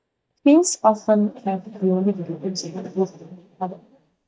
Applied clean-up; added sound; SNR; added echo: neural mask model DeepFilterNet 3.